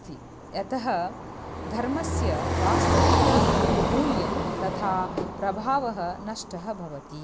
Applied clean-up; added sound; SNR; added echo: none; Car passing by; -4 dB; none.